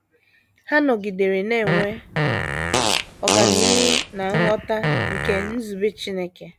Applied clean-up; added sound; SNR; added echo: none; Fart + Fart; -2 dB; none.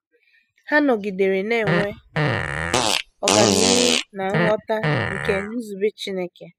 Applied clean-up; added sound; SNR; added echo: classical method spectral subtraction.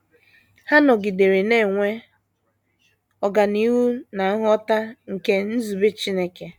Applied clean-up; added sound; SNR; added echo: none; none; none; none.